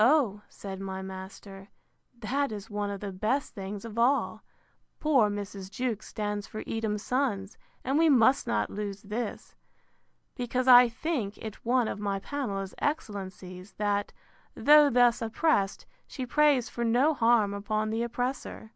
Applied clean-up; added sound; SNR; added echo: none; none; none; none.